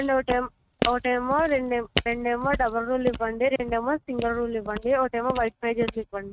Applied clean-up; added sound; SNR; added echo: neural mask model RNNoise.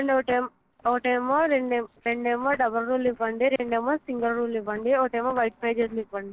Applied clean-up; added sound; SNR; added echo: neural separator model SepFormer DNS4.